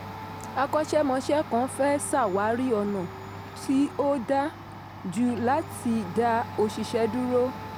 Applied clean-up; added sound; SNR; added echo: none; Domestic sounds, home sounds; 12 dB; none.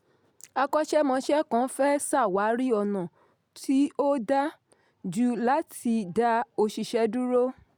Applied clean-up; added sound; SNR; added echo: none; none; none; none.